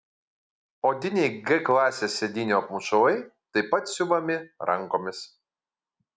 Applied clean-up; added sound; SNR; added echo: none; none; none; none.